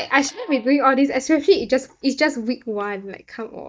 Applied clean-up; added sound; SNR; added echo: neural mask model DeepFilterNet 3.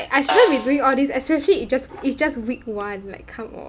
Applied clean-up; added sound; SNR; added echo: none; Snare drum; 10 dB; none.